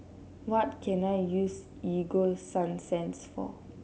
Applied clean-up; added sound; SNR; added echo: none; none; none; none.